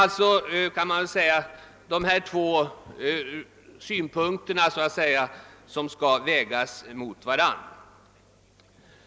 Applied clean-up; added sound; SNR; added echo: none; none; none; none.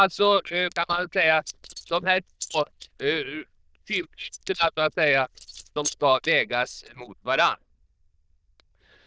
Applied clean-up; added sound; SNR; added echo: neural diffusion model UNIVERSE++.